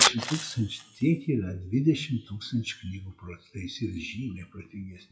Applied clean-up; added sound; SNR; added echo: classical method WPE with log-MMSE.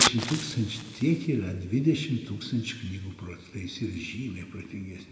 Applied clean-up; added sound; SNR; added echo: none; Fire; 5 dB; reverberation time 1.6 s.